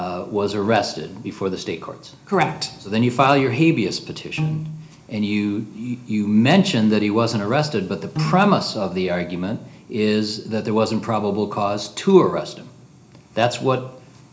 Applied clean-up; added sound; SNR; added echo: none; Piano; 6 dB; reverberation time 0.4 s.